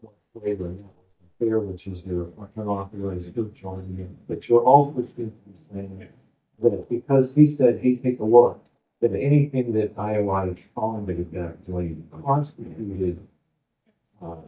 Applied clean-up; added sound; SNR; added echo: neural mask model DeepFilterNet 3.